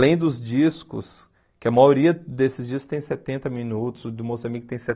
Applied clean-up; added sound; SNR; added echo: none; none; none; none.